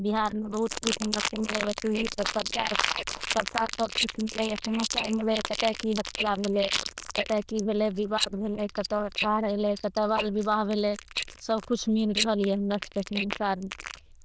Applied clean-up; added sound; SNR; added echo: neural diffusion model UNIVERSE++.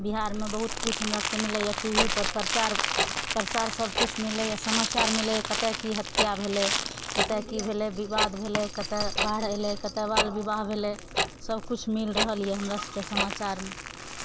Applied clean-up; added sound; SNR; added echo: none; Crumpling, crinkling + Tick-tock; 0 dB; none.